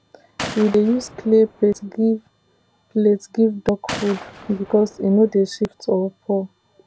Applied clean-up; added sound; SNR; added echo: none; Gunshot, gunfire; 16 dB; none.